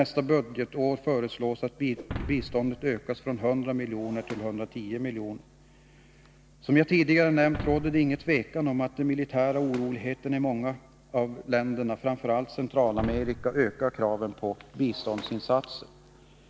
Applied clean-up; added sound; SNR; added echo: none; Shatter; 16 dB; none.